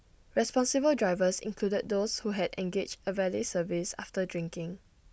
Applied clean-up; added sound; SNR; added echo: none; none; none; none.